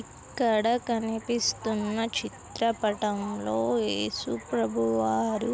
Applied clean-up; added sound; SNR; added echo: none; none; none; none.